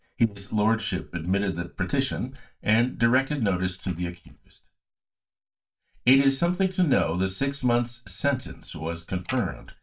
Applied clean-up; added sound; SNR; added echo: neural mask model DeepFilterNet 3.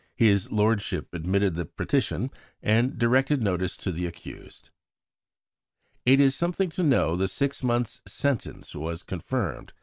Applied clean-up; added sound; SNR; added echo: none; none; none; none.